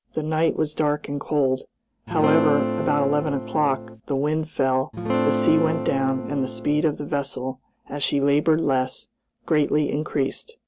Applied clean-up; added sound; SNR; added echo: none; Acoustic guitar / Strum; 3 dB; none.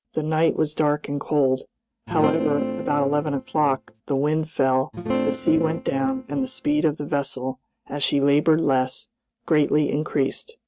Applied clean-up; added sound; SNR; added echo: neural mask model RNNoise.